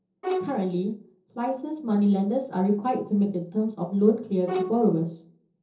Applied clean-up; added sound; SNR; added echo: neural separator model SepFormer DNS4.